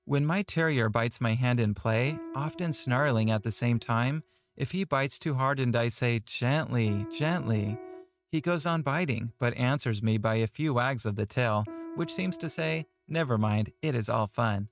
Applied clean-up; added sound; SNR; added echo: neural mask model RNNoise.